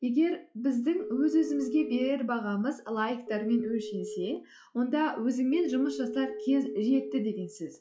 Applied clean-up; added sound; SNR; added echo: classical method log-MMSE.